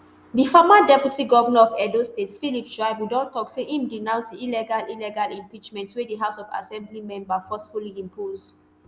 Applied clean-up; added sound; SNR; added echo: none; none; none; none.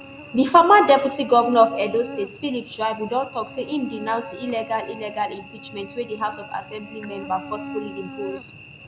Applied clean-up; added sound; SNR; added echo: none; Cricket / Buzz; 15 dB; none.